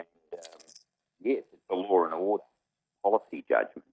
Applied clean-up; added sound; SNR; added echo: neural mask model DeepFilterNet 3.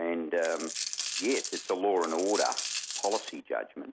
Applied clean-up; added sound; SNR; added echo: none; Coin (dropping); 5 dB; none.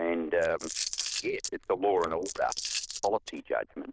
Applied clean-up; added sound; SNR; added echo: neural diffusion model UNIVERSE++.